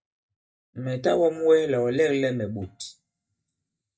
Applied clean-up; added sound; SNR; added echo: neural mask model DeepFilterNet 3.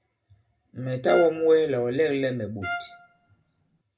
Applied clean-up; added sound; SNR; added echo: none; Trumpet; 12 dB; reverberation time 0.2 s.